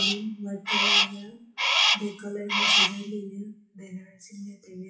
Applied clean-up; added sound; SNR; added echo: classical method WPE with log-MMSE.